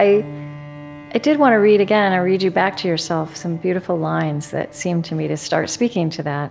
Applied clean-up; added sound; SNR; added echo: none; Bowed string instrument; 20 dB; none.